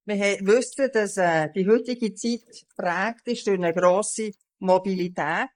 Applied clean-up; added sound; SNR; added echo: neural mask model Resemble Enhance denoiser.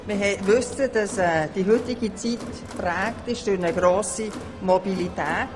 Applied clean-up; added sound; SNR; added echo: none; Crowd; 13 dB; none.